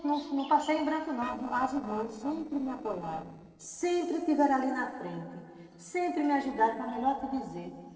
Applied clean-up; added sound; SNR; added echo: neural separator model SepFormer DNS4.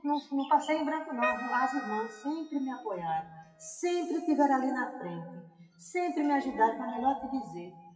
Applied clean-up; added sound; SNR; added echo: classical method WPE with log-MMSE.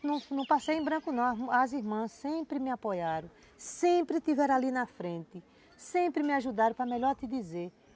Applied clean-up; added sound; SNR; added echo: none; none; none; none.